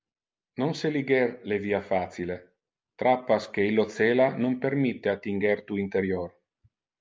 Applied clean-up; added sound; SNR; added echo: none; none; none; none.